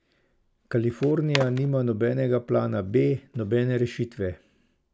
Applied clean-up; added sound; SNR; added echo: none; Skateboard; 15 dB; none.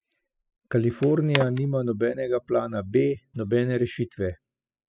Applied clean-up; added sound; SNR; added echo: classical method spectral subtraction.